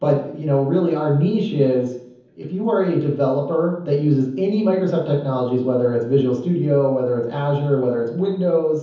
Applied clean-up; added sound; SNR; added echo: none; none; none; reverberation time 0.7 s.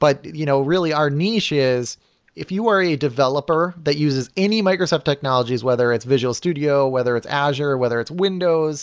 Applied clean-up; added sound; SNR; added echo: none; none; none; none.